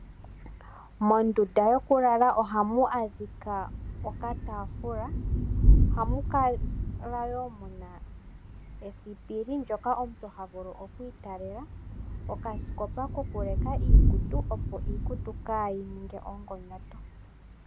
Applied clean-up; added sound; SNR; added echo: none; Thunder / Rain; -1 dB; none.